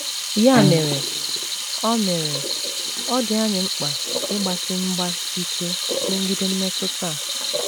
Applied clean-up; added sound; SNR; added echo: none; Bowed string instrument + Sink (filling or washing) / Water tap, faucet; 1 dB; none.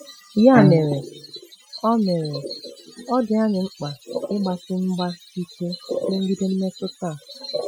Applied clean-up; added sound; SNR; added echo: classical method Wiener filter.